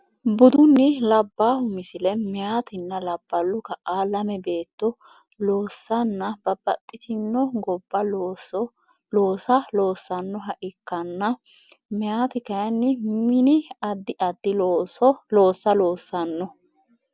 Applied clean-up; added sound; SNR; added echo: none; none; none; none.